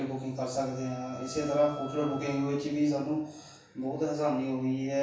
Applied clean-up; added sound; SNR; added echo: none; Bowed string instrument; 16 dB; reverberation time 0.7 s.